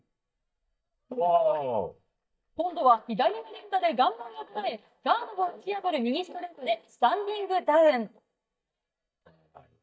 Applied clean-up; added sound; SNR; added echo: neural mask model DeepFilterNet 3.